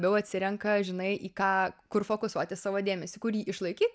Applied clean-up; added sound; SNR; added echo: none; none; none; none.